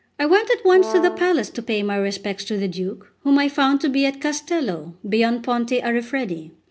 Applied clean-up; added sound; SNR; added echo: none; Brass instrument; 10 dB; none.